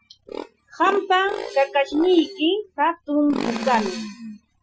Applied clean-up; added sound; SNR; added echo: classical method Wiener filter.